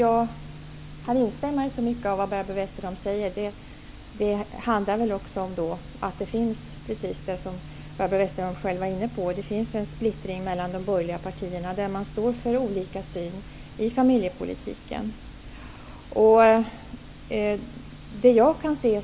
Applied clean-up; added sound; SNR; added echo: none; none; none; none.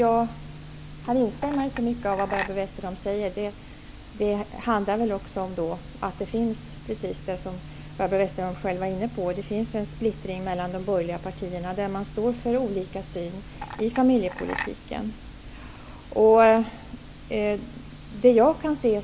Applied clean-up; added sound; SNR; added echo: none; Chink, clink; 11 dB; none.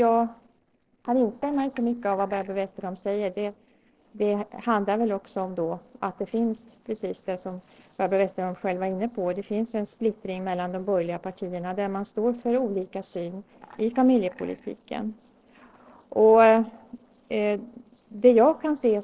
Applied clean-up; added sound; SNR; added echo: neural separator model SepFormer DNS4.